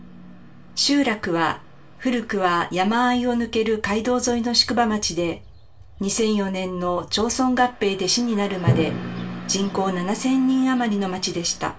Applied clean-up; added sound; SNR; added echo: none; Drum; 12 dB; reverberation time 0.2 s.